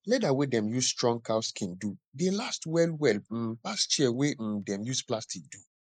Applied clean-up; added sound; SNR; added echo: neural mask model Resemble Enhance denoiser.